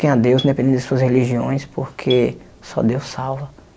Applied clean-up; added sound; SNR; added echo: none; Marimba, xylophone; 19 dB; none.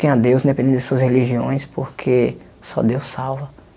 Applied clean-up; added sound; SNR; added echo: none; none; none; none.